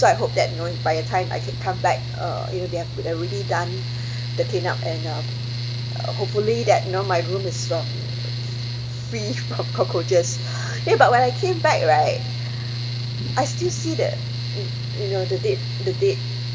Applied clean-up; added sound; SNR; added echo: none; Mechanical fan; 3 dB; reverberation time 1.1 s.